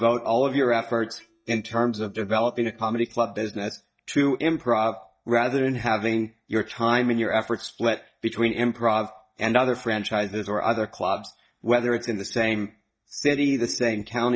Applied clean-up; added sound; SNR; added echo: neural mask model DeepFilterNet 3.